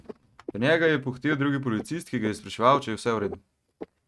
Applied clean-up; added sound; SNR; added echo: neural mask model RNNoise.